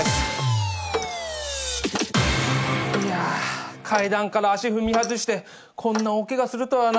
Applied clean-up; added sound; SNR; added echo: none; Clock; 13 dB; none.